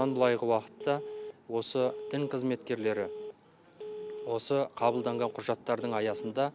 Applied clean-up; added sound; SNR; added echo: none; Telephone; 11 dB; none.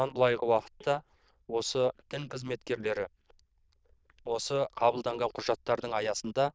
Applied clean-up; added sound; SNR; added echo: neural diffusion model UNIVERSE++.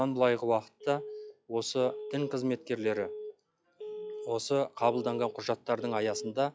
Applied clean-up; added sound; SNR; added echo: classical method log-MMSE.